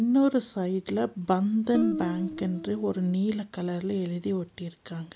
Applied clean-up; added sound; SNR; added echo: none; Guitar; 6 dB; none.